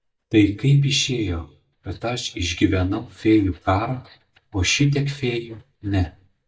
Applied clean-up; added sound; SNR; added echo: neural mask model DeepFilterNet 3.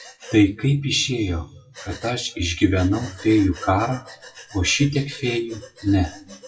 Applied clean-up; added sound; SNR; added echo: classical method WPE with log-MMSE.